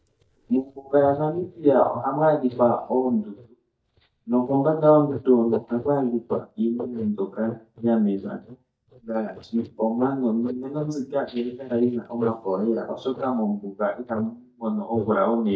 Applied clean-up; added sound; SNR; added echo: neural mask model DeepFilterNet 3.